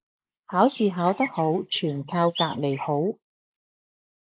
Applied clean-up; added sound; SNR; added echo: neural mask model Resemble Enhance denoiser.